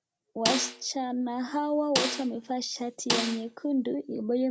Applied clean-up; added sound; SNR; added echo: none; Snare drum; 3 dB; none.